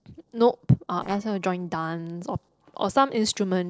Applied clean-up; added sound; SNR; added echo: neural separator model SepFormer DNS4.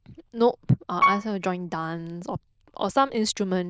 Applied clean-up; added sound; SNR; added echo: neural diffusion model UNIVERSE++.